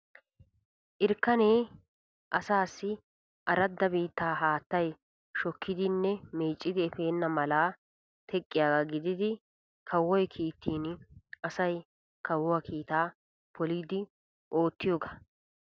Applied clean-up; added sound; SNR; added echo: none; none; none; none.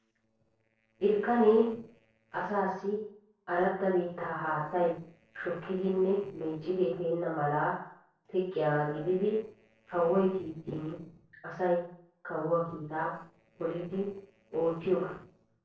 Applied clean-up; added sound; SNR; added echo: neural separator model SepFormer DNS4.